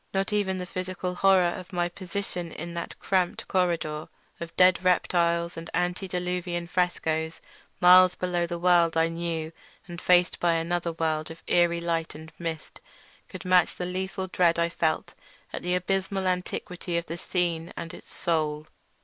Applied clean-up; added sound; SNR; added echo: none; none; none; none.